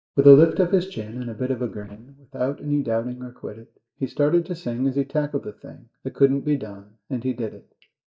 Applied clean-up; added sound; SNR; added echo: neural mask model DeepFilterNet 3.